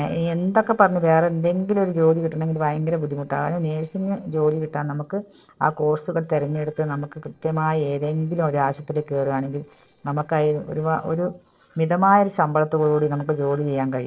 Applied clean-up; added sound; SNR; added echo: neural separator model SepFormer DNS4.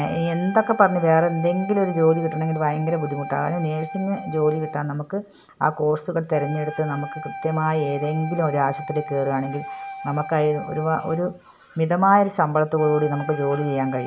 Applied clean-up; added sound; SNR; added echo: none; Wind instrument, woodwind instrument; 12 dB; none.